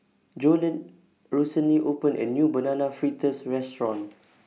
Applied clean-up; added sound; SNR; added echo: none; none; none; none.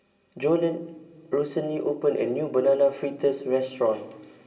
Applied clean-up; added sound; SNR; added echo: none; none; none; reverberation time 2.3 s.